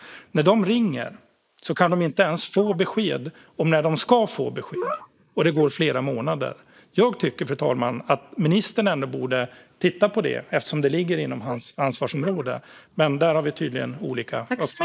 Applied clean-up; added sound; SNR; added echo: neural mask model Resemble Enhance denoiser.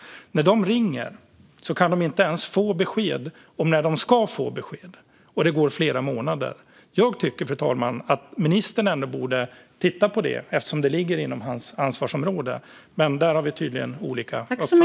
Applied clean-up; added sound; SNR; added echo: none; none; none; none.